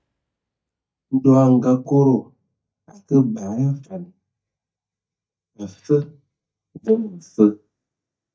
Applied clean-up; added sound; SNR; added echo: neural mask model DeepFilterNet 3.